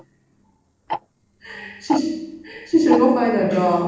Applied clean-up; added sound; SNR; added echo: neural separator model SepFormer DNS4.